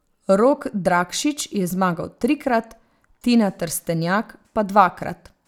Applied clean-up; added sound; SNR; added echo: none; none; none; none.